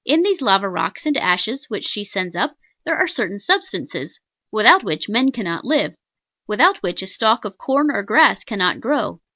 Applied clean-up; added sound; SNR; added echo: none; none; none; none.